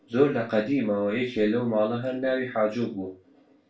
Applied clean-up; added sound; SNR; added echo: none; none; none; reverberation time 0.3 s.